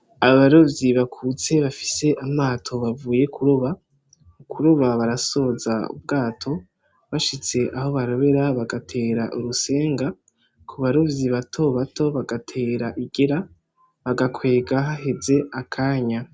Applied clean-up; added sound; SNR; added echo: none; none; none; none.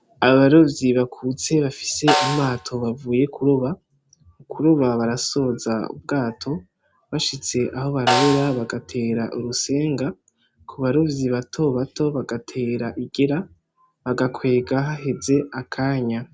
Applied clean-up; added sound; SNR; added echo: none; Snare drum; 6 dB; none.